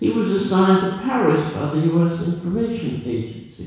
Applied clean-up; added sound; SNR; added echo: none; none; none; reverberation time 1.1 s.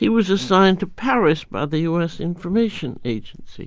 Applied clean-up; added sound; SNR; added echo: none; none; none; none.